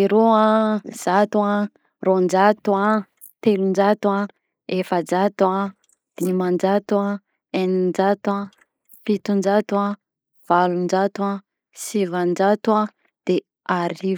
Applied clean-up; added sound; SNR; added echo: neural mask model Resemble Enhance denoiser.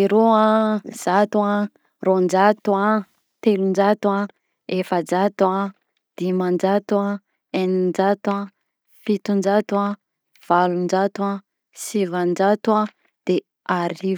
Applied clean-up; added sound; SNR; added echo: none; none; none; none.